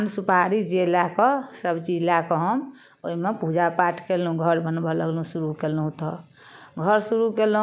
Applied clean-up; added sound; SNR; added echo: none; none; none; none.